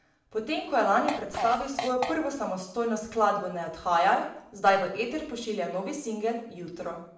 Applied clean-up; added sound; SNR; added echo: none; Fart; 6 dB; reverberation time 0.6 s.